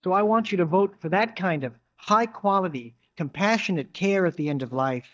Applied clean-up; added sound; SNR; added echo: neural mask model DeepFilterNet 3.